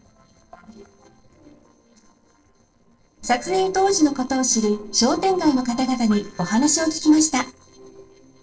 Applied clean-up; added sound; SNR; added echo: neural separator model SepFormer DNS4.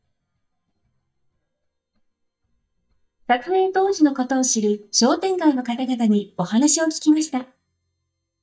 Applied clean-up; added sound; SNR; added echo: neural mask model DeepFilterNet 3.